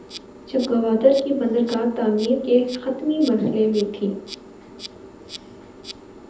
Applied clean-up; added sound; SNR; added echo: none; Insect; 18 dB; reverberation time 0.7 s.